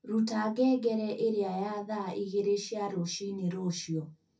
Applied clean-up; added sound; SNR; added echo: none; none; none; reverberation time 0.3 s.